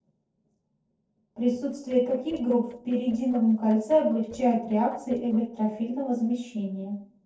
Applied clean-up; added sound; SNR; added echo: neural separator model SepFormer DNS4.